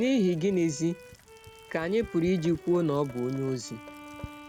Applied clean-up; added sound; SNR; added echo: none; Rain + Bowed string instrument; 17 dB; none.